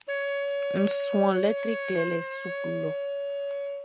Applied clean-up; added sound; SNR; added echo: none; Wind instrument, woodwind instrument; 1 dB; none.